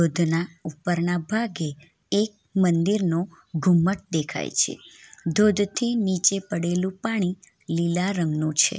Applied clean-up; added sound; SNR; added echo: none; none; none; none.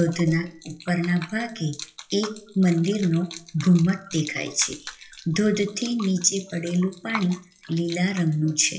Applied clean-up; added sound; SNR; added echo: classical method WPE with log-MMSE.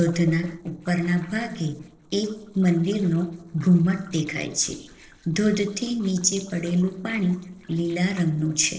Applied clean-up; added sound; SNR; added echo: neural separator model SepFormer DNS4.